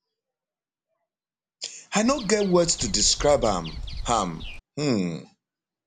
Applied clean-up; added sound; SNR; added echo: none; Bird vocalization, bird call, bird song; 10 dB; none.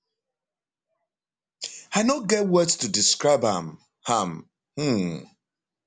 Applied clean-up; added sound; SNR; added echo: none; none; none; none.